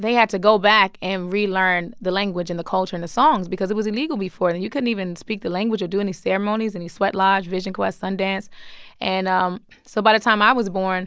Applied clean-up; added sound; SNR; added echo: none; none; none; none.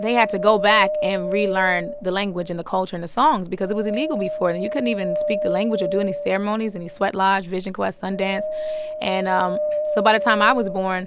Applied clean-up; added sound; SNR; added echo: none; Wind; 5 dB; none.